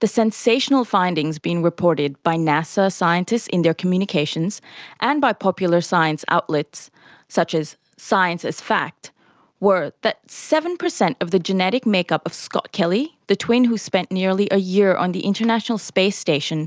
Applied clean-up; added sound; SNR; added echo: none; none; none; none.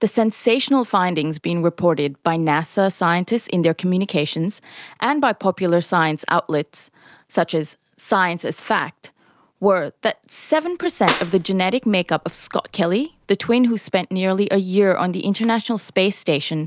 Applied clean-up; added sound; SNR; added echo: none; Clapping; 10 dB; none.